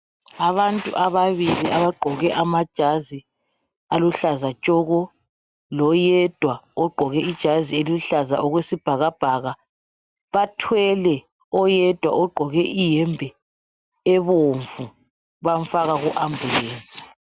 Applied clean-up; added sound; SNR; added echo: none; none; none; none.